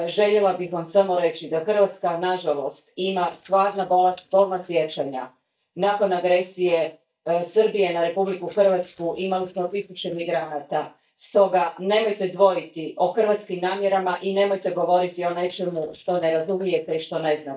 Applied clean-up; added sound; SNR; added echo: neural mask model DeepFilterNet 3.